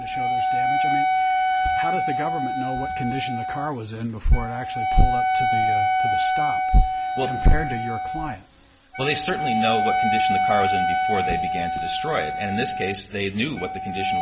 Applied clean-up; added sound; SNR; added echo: none; Wind instrument, woodwind instrument; -1 dB; none.